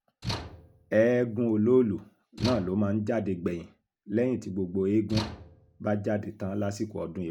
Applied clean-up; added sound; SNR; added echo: none; Slam / Tools; 12 dB; none.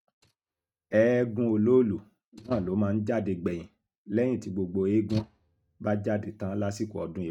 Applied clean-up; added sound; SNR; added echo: neural mask model RNNoise.